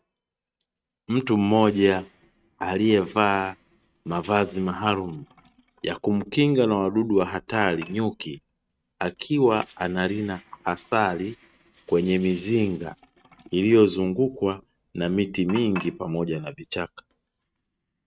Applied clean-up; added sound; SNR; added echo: neural mask model RNNoise.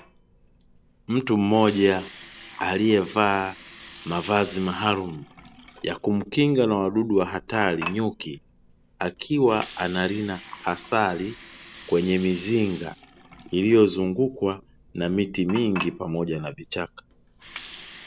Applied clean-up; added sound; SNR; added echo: none; Water; 18 dB; none.